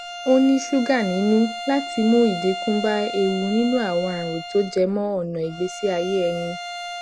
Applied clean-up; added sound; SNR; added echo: none; Bowed string instrument; 11 dB; none.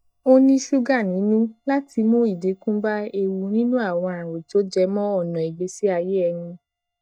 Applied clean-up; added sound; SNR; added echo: neural mask model DeepFilterNet 3.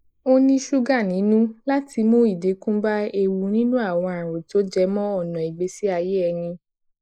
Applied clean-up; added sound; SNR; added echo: neural mask model Resemble Enhance denoiser.